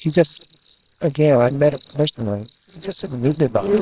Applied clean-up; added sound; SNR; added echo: neural separator model SepFormer WHAMR!.